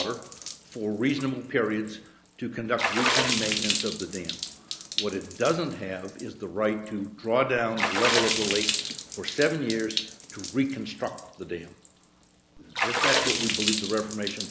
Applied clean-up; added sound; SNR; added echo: none; Water / Splash, splatter; 1 dB; none.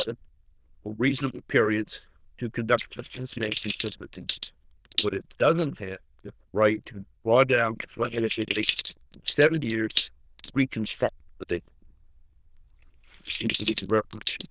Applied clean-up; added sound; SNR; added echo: neural diffusion model UNIVERSE++.